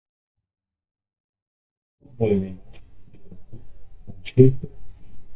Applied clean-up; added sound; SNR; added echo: neural mask model DeepFilterNet 3.